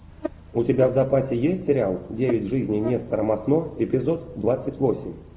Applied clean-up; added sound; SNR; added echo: none; Buzz; 12 dB; none.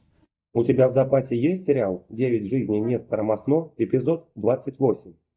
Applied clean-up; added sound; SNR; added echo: neural mask model DeepFilterNet 3.